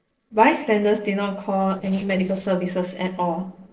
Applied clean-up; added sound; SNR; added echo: neural separator model SepFormer DNS4.